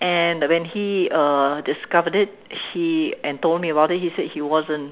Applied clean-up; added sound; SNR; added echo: none; none; none; none.